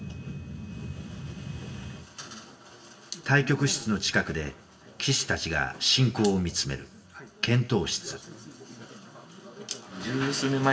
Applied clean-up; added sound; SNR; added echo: none; none; none; reverberation time 0.7 s.